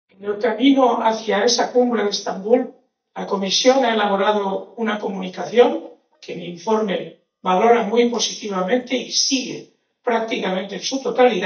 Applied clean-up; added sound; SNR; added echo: neural mask model DeepFilterNet 3.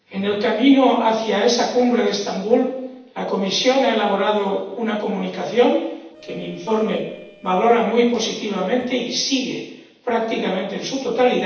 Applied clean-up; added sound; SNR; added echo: neural separator model SepFormer DNS4.